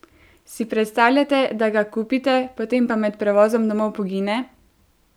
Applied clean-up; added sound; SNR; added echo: none; none; none; none.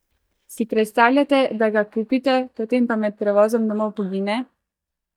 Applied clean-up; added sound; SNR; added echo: neural mask model DeepFilterNet 3.